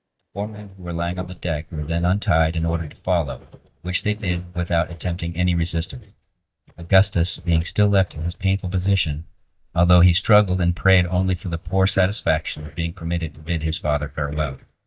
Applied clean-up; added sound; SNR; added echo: neural mask model DeepFilterNet 3.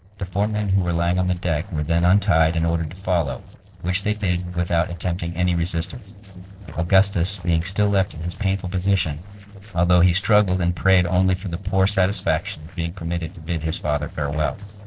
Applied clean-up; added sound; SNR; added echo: neural separator model SepFormer DNS4.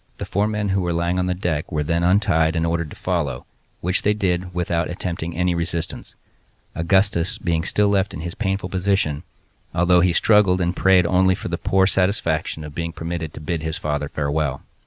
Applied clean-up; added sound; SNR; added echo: none; none; none; none.